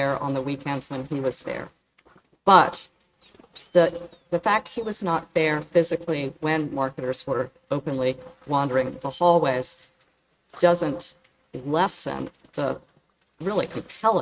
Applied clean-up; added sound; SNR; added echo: neural mask model RNNoise.